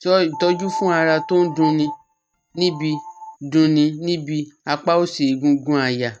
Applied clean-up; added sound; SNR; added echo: neural mask model RNNoise.